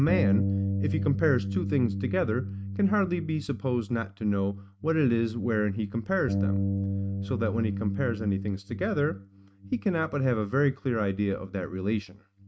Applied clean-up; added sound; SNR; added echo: neural mask model RNNoise.